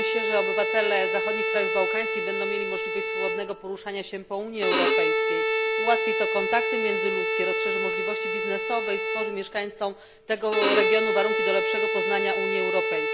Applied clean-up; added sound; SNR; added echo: none; Bowed string instrument; -3 dB; none.